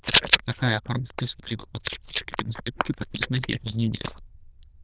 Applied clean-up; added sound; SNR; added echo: neural diffusion model UNIVERSE++.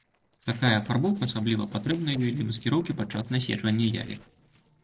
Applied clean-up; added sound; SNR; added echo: neural separator model SepFormer DNS4.